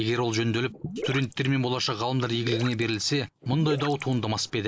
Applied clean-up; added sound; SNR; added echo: neural mask model Resemble Enhance denoiser.